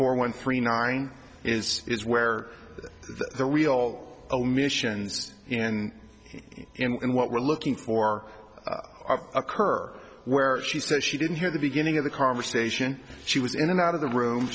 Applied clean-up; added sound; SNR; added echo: none; none; none; none.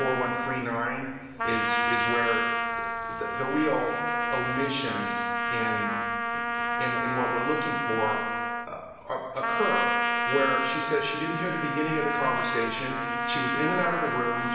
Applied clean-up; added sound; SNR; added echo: none; Trumpet; -1 dB; reverberation time 1.3 s.